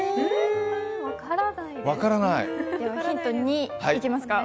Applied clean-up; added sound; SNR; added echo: none; none; none; none.